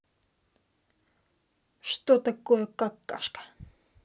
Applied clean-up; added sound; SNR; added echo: none; none; none; none.